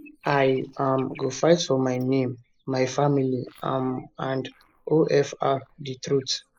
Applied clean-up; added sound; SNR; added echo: neural mask model Resemble Enhance denoiser.